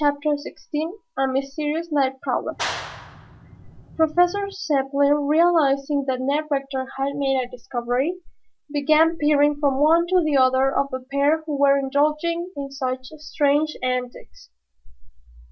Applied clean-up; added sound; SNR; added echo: none; Clapping; 12 dB; none.